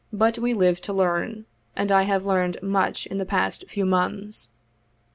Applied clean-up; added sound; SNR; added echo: none; none; none; none.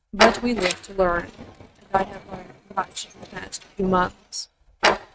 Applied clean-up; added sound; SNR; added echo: neural mask model RNNoise.